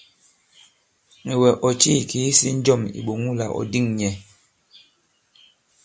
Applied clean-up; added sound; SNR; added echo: none; none; none; none.